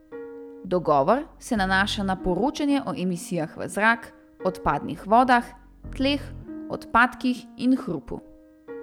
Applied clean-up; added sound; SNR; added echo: none; Piano; 16 dB; none.